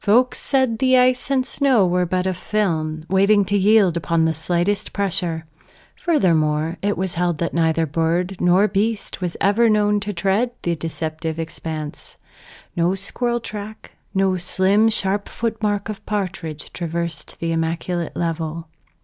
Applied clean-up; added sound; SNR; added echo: none; none; none; none.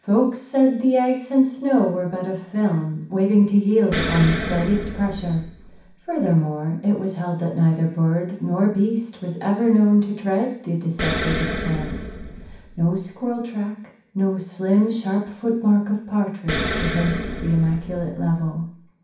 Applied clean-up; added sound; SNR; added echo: none; Explosion; 7 dB; reverberation time 0.6 s.